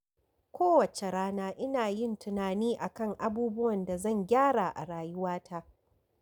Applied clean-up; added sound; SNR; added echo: none; none; none; none.